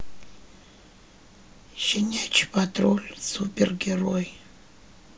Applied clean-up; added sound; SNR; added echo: none; none; none; none.